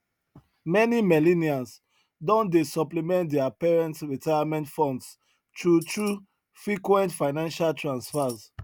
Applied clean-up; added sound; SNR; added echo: none; Tambourine; 17 dB; none.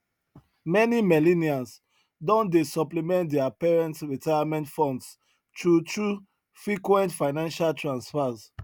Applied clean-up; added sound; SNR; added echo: none; none; none; none.